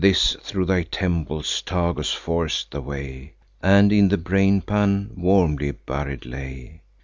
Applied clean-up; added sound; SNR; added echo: none; none; none; none.